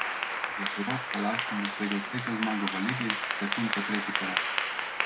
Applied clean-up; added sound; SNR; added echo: none; Applause / Clapping; -2 dB; none.